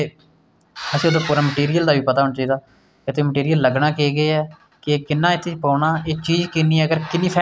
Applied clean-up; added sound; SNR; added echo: none; none; none; none.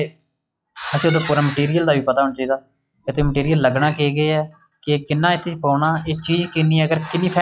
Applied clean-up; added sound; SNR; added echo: classical method log-MMSE.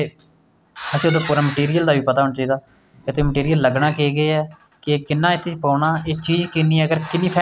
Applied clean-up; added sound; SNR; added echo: none; Burping, eructation; 13 dB; none.